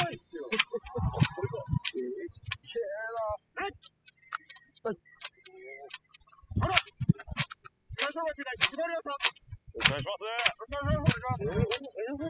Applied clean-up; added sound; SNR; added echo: classical method spectral subtraction.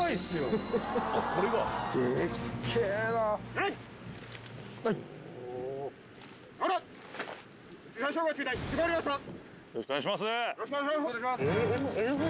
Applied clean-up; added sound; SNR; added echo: none; none; none; none.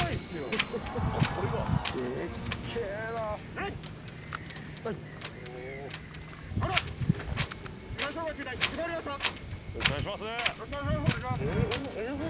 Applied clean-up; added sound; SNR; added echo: none; Wind; -3 dB; none.